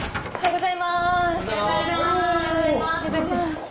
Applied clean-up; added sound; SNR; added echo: none; Purr; 12 dB; none.